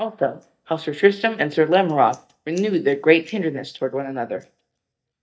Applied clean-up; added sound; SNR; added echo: neural mask model DeepFilterNet 3.